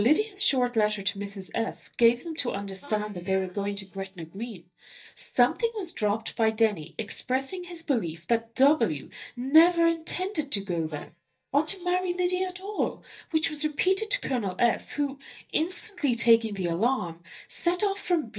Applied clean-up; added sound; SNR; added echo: neural mask model DeepFilterNet 3.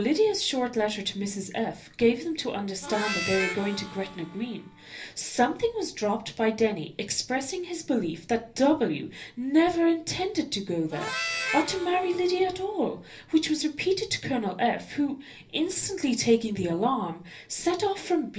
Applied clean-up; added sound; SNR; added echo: none; Harmonica; 8 dB; reverberation time 0.3 s.